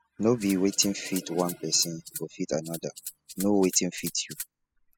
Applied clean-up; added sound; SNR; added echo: classical method spectral subtraction.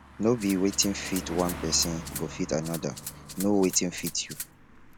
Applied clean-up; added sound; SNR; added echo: none; Car passing by + Rattle (instrument); 11 dB; none.